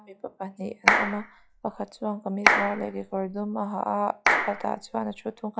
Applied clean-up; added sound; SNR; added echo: classical method log-MMSE.